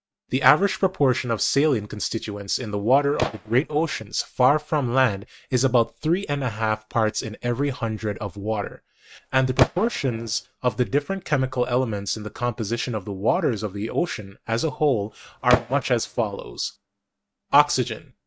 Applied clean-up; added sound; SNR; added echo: neural mask model RNNoise.